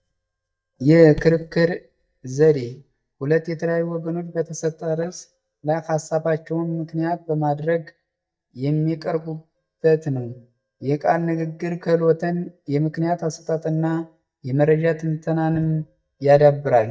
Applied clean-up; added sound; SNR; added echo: neural mask model DeepFilterNet 3.